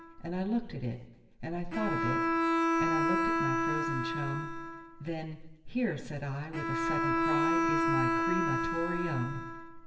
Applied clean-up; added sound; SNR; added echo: none; Bowed string instrument; -4 dB; reverberation time 1.0 s.